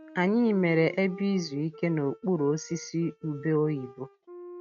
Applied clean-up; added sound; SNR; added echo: neural mask model RNNoise.